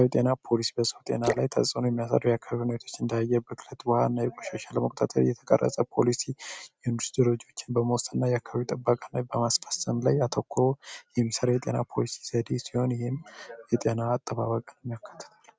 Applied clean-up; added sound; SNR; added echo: neural mask model RNNoise.